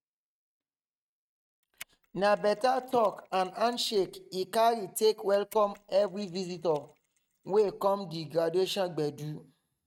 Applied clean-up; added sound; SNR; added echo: neural mask model RNNoise.